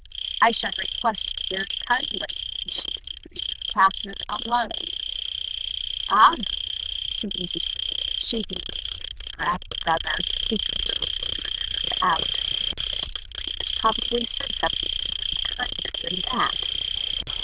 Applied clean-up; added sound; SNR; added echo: neural diffusion model UNIVERSE++.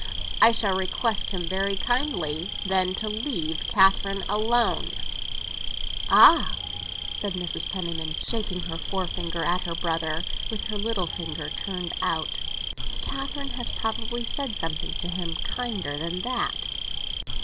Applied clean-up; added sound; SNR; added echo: none; Insect; 0 dB; none.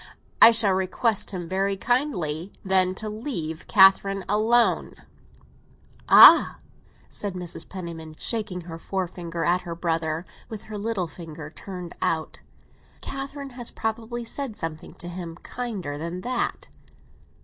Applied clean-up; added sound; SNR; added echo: none; none; none; none.